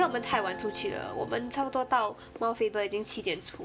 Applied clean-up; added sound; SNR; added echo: none; Guitar + Harp; 14 dB; none.